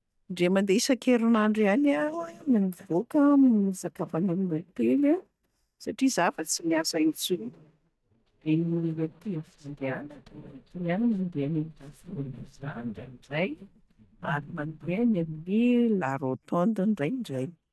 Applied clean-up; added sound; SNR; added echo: neural mask model DeepFilterNet 3.